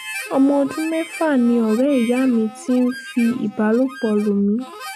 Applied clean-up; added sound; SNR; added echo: none; Harmonica; 16 dB; none.